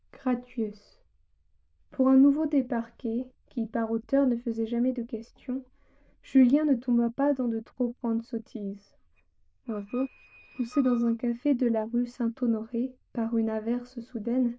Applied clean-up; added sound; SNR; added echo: neural diffusion model UNIVERSE++.